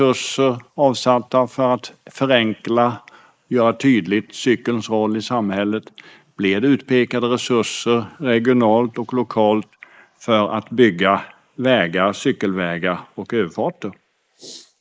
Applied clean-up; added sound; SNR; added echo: neural mask model Resemble Enhance denoiser.